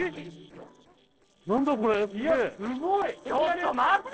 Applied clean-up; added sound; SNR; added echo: neural separator model SepFormer DNS4.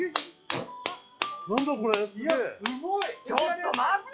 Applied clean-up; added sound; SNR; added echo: classical method log-MMSE.